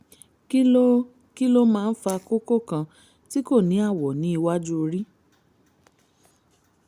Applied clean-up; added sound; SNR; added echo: none; none; none; none.